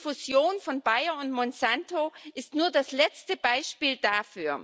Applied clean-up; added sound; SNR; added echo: none; none; none; none.